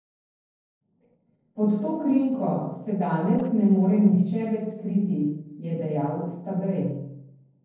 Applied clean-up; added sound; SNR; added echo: neural separator model SepFormer DNS4.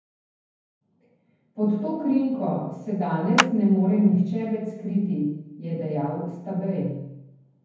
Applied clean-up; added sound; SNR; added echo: none; Clapping; 4 dB; reverberation time 0.9 s.